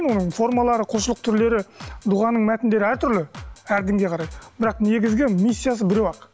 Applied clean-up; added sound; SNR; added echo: none; Drum kit; 19 dB; none.